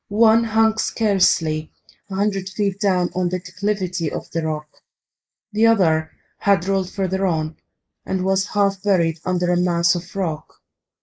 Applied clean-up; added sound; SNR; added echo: neural mask model Resemble Enhance denoiser.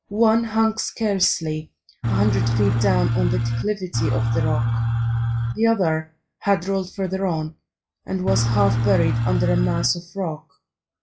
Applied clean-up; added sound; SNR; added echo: classical method log-MMSE.